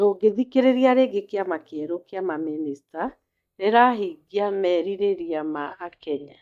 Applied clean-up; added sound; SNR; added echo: neural mask model DeepFilterNet 3.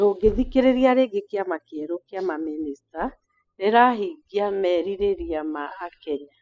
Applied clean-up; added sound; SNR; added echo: classical method spectral subtraction.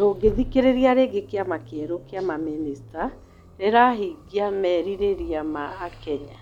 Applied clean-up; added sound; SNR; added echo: none; Accelerating, revving, vroom; 16 dB; none.